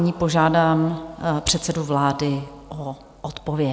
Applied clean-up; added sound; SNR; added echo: none; none; none; none.